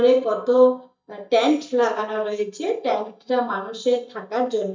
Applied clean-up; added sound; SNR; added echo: neural mask model DeepFilterNet 3.